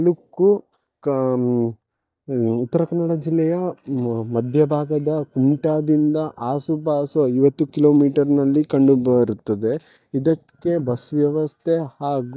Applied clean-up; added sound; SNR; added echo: neural mask model DeepFilterNet 3.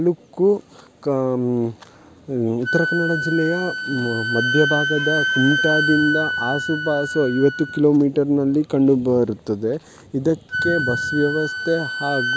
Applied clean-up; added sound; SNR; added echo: none; Wind instrument, woodwind instrument; 5 dB; none.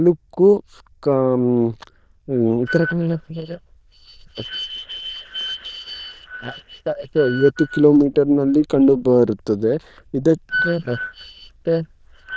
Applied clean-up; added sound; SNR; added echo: neural diffusion model UNIVERSE++.